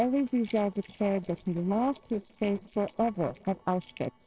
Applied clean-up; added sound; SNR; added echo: neural separator model SepFormer DNS4.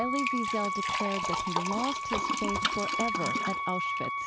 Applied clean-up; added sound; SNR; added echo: none; Liquid + Wind instrument, woodwind instrument; -4 dB; none.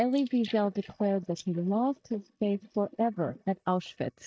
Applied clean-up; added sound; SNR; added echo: neural mask model DeepFilterNet 3.